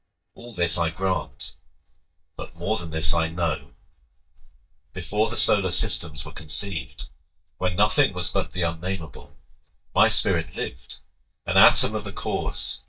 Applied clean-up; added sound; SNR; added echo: neural mask model DeepFilterNet 3.